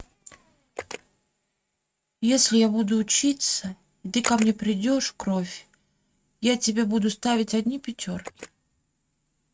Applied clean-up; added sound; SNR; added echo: neural mask model RNNoise.